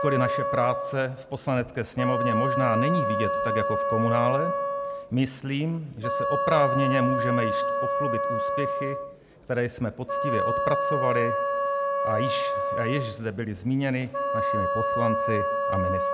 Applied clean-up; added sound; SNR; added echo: none; Wind instrument, woodwind instrument; -1 dB; none.